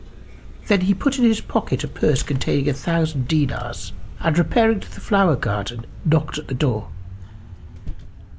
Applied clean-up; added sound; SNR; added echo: none; Vehicle; 11 dB; none.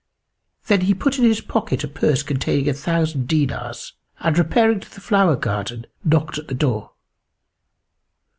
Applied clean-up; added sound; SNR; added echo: none; none; none; none.